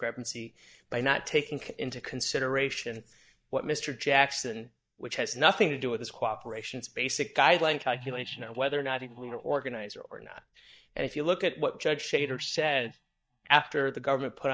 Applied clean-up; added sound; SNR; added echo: neural mask model DeepFilterNet 3.